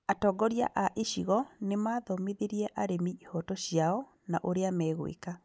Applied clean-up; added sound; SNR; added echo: none; none; none; none.